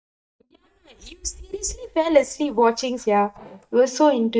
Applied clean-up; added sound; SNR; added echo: neural mask model DeepFilterNet 3.